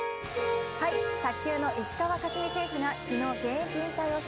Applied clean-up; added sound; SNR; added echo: none; Harp; 3 dB; none.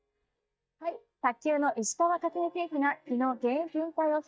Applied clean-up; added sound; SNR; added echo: neural mask model DeepFilterNet 3.